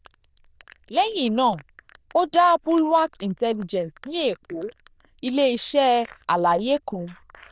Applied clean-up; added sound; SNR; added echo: neural diffusion model UNIVERSE++.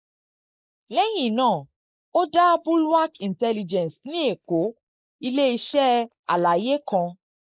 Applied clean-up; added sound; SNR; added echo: neural mask model Resemble Enhance denoiser.